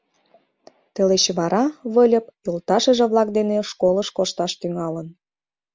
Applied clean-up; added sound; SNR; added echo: none; none; none; none.